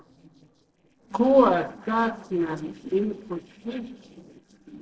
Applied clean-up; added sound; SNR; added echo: neural separator model SepFormer DNS4.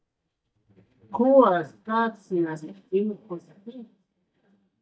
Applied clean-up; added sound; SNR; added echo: neural mask model DeepFilterNet 3.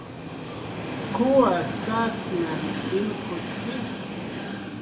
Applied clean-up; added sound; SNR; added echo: none; Train; 4 dB; reverberation time 0.7 s.